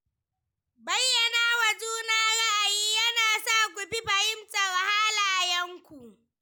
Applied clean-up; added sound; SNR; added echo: none; none; none; none.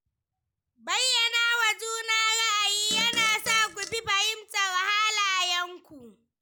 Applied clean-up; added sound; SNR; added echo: none; Fart; 13 dB; none.